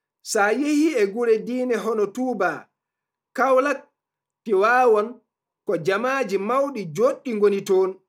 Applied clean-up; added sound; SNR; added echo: none; none; none; none.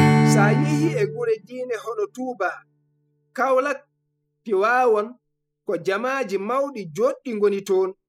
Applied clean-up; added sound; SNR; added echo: classical method spectral subtraction.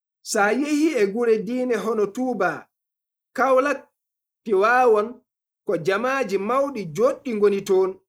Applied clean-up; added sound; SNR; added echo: neural mask model Resemble Enhance denoiser.